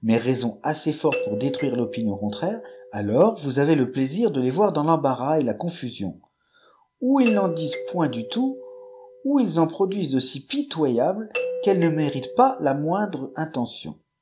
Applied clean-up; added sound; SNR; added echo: none; Doorbell; 9 dB; none.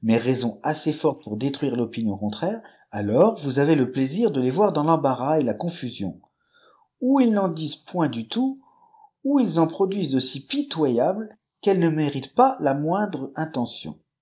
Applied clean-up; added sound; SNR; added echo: neural mask model Resemble Enhance denoiser.